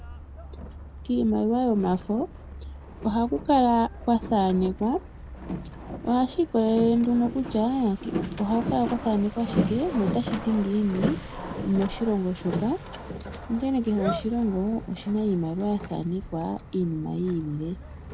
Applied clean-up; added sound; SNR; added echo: none; Boat, Water vehicle; 9 dB; none.